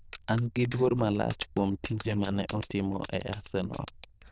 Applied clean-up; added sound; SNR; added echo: neural diffusion model UNIVERSE++.